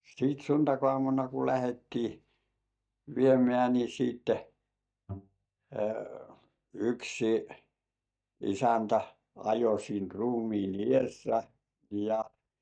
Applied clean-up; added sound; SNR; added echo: neural mask model DeepFilterNet 3.